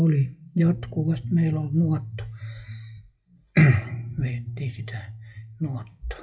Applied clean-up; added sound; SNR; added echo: classical method WPE with log-MMSE.